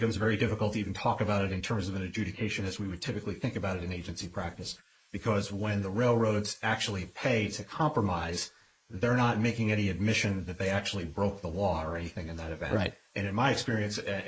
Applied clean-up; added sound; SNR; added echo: neural mask model Resemble Enhance denoiser.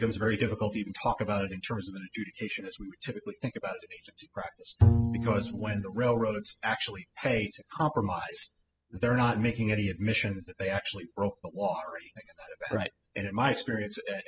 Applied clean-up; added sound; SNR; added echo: classical method spectral subtraction.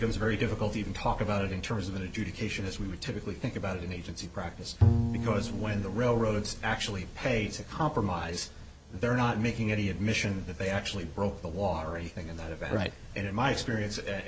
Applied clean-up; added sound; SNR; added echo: none; Bowed string instrument; 0 dB; none.